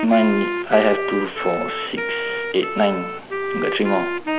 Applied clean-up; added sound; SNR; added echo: none; Wind instrument, woodwind instrument; 4 dB; none.